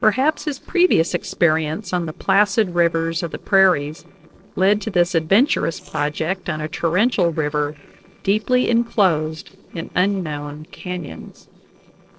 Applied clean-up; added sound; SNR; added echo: neural separator model SepFormer DNS4.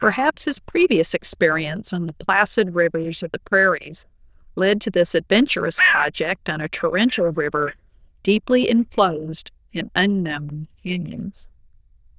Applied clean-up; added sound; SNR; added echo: neural diffusion model UNIVERSE++.